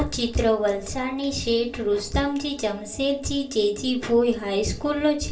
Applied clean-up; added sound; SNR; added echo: none; none; none; reverberation time 0.2 s.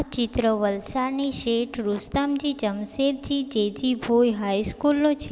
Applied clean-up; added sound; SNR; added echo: none; none; none; none.